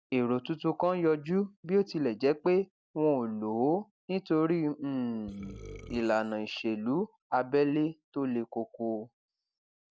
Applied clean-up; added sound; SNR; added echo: none; Burping, eructation; 15 dB; none.